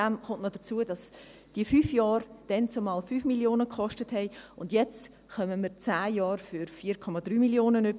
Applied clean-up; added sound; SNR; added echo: none; none; none; none.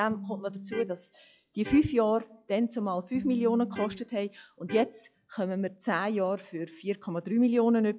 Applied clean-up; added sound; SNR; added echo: classical method log-MMSE.